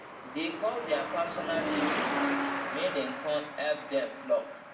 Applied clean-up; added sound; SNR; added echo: none; Truck; 1 dB; reverberation time 0.7 s.